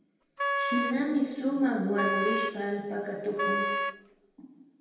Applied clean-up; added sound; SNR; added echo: none; Wind instrument, woodwind instrument; 1 dB; reverberation time 1.1 s.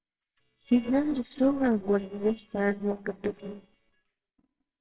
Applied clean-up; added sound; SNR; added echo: neural separator model SepFormer WHAMR!.